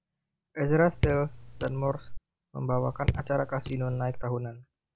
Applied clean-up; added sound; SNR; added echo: none; Raindrop / Drip; 4 dB; none.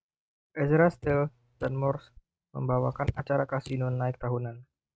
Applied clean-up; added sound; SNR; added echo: neural mask model RNNoise.